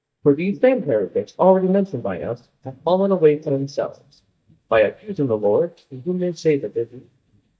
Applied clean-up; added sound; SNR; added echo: neural mask model DeepFilterNet 3.